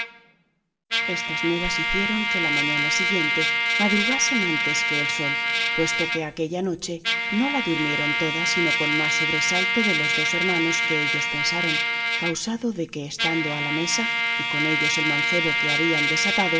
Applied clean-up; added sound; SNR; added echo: none; Trumpet; -4 dB; reverberation time 1.3 s.